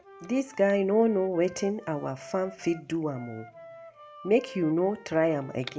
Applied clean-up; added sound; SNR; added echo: none; Wind instrument, woodwind instrument; 20 dB; reverberation time 0.4 s.